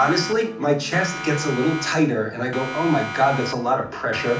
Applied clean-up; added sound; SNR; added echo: none; Siren; 11 dB; reverberation time 0.4 s.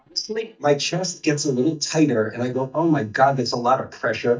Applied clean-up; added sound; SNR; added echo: neural mask model DeepFilterNet 3.